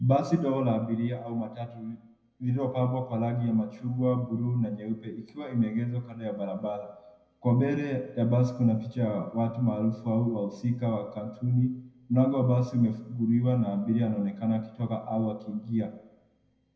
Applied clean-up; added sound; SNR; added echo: none; none; none; reverberation time 0.7 s.